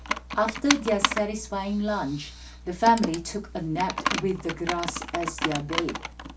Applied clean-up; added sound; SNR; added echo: none; Computer keyboard; 4 dB; reverberation time 0.2 s.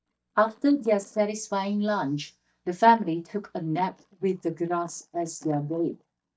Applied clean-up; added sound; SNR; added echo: neural mask model DeepFilterNet 3.